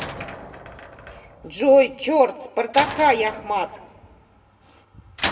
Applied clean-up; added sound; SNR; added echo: none; Slam; 11 dB; reverberation time 1.6 s.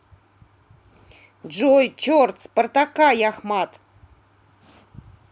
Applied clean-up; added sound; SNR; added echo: none; none; none; none.